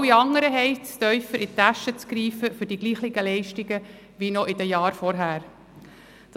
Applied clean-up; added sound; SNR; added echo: none; none; none; none.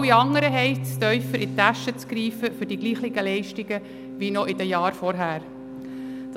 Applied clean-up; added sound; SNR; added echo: none; Organ; 9 dB; none.